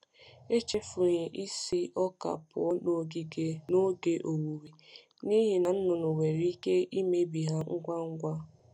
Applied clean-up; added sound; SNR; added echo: none; none; none; none.